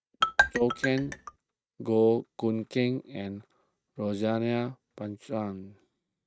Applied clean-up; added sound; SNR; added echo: neural mask model RNNoise.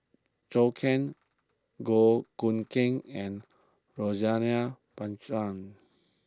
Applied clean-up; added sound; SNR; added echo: none; none; none; none.